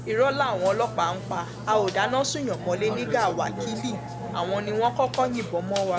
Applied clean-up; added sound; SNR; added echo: none; Burping, eructation; 8 dB; none.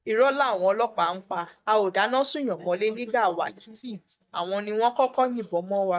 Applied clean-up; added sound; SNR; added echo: neural mask model DeepFilterNet 3.